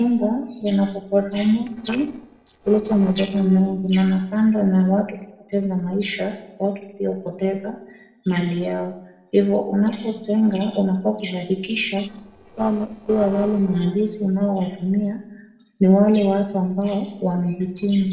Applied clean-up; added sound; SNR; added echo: neural separator model SepFormer DNS4.